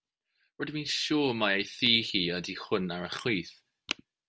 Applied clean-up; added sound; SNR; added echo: none; none; none; none.